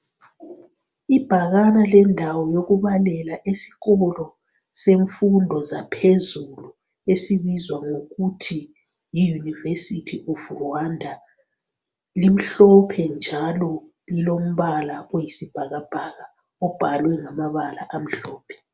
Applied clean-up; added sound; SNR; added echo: none; none; none; none.